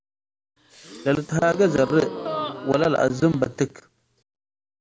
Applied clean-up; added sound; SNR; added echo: none; Gasp; 11 dB; none.